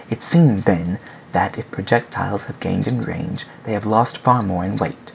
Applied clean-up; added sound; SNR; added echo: none; none; none; none.